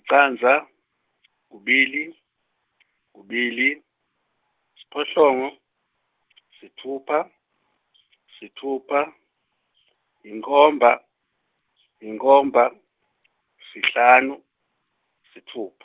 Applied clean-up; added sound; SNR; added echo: none; none; none; none.